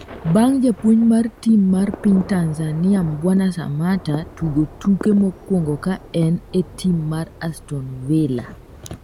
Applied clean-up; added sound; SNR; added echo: none; Thunder / Rain; 19 dB; none.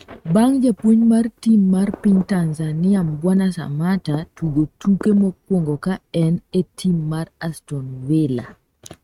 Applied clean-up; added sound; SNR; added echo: neural mask model RNNoise.